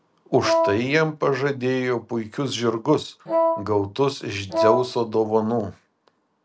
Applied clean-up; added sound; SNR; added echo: none; Wind instrument, woodwind instrument; 0 dB; none.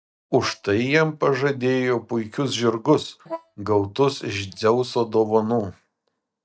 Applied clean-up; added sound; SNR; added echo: neural mask model DeepFilterNet 3.